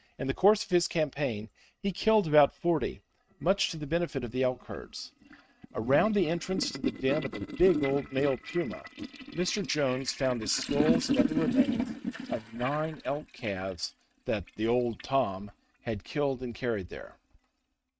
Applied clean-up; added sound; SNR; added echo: neural mask model RNNoise.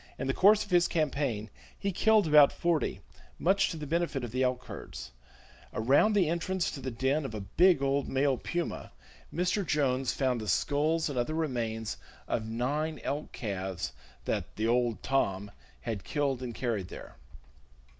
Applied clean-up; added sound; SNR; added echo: none; none; none; none.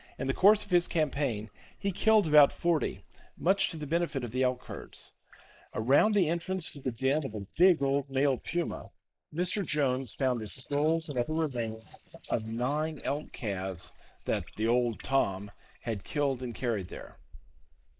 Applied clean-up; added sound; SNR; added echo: neural mask model Resemble Enhance denoiser.